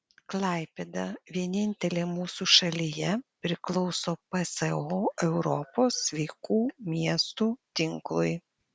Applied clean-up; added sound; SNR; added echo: none; none; none; none.